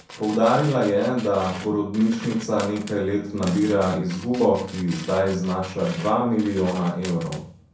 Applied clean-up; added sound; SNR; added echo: none; Tools; 18 dB; reverberation time 0.6 s.